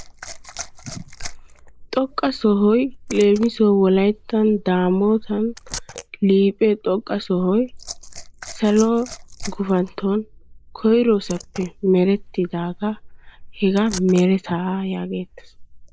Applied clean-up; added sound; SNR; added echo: neural mask model Resemble Enhance denoiser.